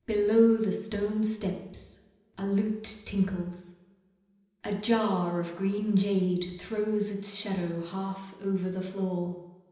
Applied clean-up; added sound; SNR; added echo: none; none; none; reverberation time 0.9 s.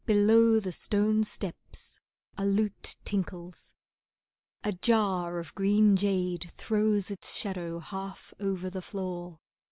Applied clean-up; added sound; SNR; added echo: none; none; none; none.